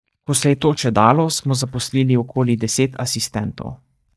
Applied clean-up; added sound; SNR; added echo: neural mask model DeepFilterNet 3.